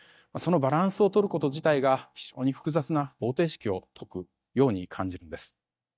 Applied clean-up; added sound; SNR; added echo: neural mask model DeepFilterNet 3.